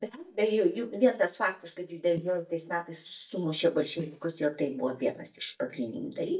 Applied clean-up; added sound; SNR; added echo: neural mask model DeepFilterNet 3.